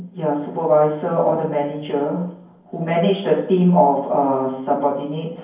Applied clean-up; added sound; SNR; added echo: none; none; none; reverberation time 0.9 s.